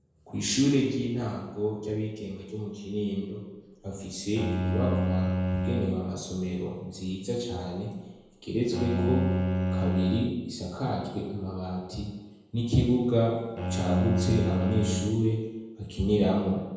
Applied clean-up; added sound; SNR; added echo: none; Bowed string instrument; 1 dB; reverberation time 1.2 s.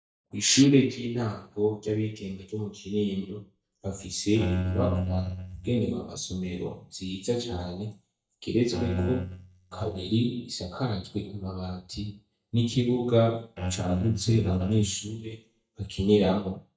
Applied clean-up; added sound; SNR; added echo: neural mask model DeepFilterNet 3.